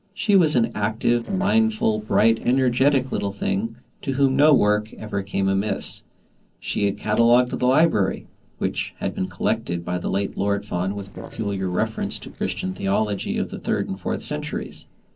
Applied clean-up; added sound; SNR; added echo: neural separator model SepFormer DNS4.